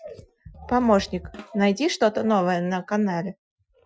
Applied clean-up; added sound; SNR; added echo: classical method Wiener filter.